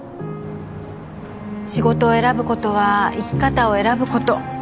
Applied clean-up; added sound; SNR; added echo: none; none; none; none.